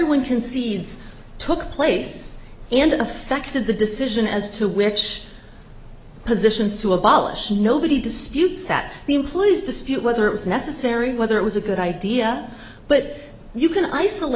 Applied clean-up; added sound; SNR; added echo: none; none; none; none.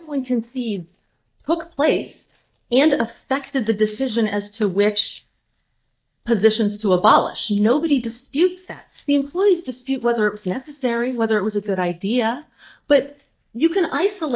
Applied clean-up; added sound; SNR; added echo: neural mask model DeepFilterNet 3.